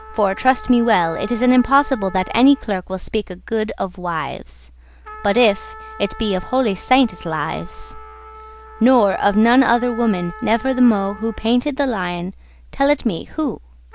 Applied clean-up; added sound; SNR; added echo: none; Trumpet; 20 dB; none.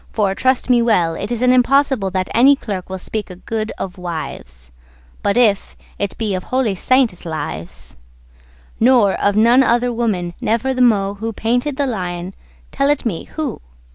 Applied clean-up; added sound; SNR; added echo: none; none; none; none.